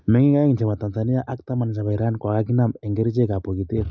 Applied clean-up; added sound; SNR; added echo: none; none; none; none.